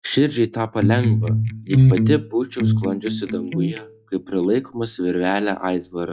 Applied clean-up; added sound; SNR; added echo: classical method log-MMSE.